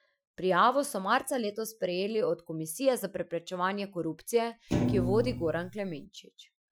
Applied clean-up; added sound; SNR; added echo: classical method Wiener filter.